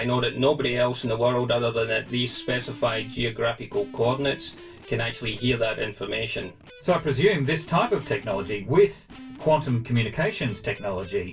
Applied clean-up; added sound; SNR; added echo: none; Electric guitar; 20 dB; reverberation time 0.2 s.